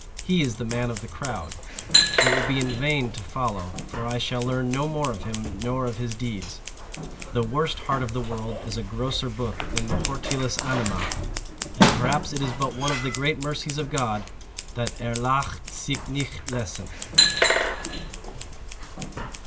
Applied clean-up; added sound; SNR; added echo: none; Scissors; 0 dB; none.